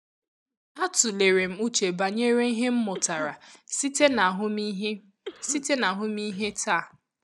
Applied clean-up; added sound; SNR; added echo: neural mask model DeepFilterNet 3.